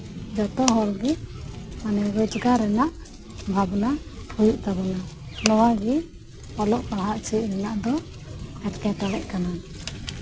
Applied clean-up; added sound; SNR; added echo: none; none; none; none.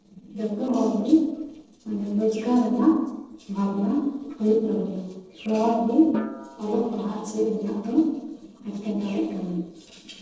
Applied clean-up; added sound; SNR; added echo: neural separator model SepFormer DNS4.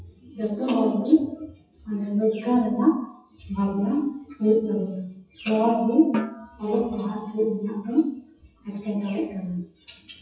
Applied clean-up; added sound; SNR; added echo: classical method WPE with log-MMSE.